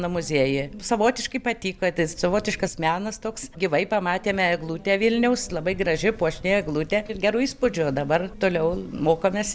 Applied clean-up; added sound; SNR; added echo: none; none; none; none.